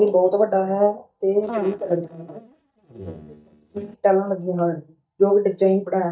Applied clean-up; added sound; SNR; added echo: neural mask model DeepFilterNet 3.